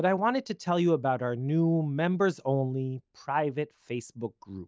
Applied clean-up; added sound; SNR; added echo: none; none; none; none.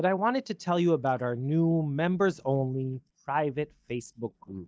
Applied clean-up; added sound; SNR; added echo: neural mask model DeepFilterNet 3.